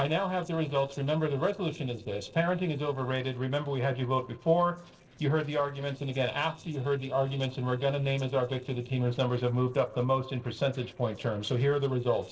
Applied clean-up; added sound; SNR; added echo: neural separator model SepFormer DNS4.